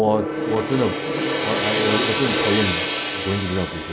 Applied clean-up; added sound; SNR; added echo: none; Gong; 0 dB; none.